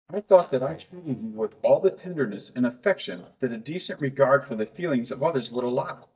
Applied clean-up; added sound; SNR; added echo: neural mask model DeepFilterNet 3.